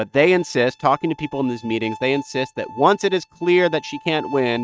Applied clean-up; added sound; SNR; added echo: neural mask model RNNoise.